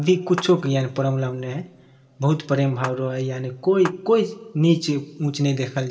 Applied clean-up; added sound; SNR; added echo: none; Clapping; 12 dB; reverberation time 1.5 s.